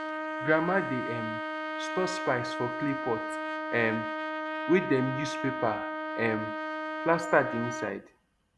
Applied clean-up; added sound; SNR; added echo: none; Trumpet; 3 dB; none.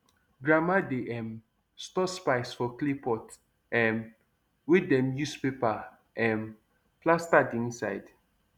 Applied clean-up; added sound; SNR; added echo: none; none; none; none.